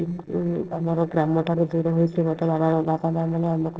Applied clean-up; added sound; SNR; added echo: neural separator model SepFormer DNS4.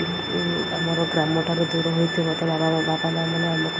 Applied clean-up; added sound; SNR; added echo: none; Bowed string instrument; 7 dB; none.